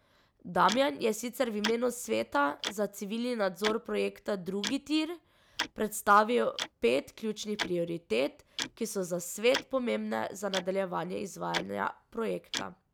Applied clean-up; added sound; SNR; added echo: none; Tick-tock; 12 dB; none.